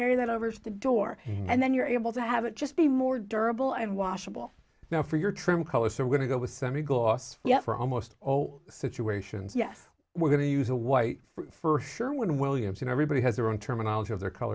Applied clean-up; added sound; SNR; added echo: none; none; none; none.